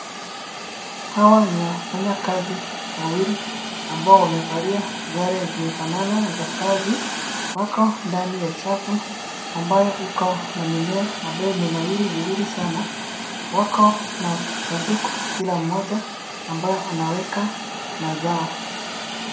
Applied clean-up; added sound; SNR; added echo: none; Hiss; 7 dB; reverberation time 0.5 s.